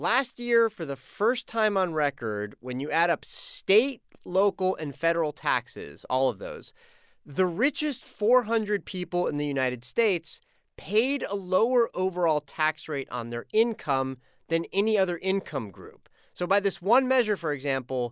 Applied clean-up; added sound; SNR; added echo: none; none; none; none.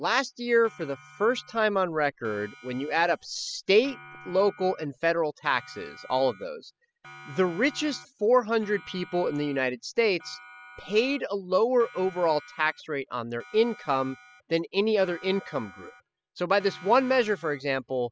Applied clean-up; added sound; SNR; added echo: classical method spectral subtraction.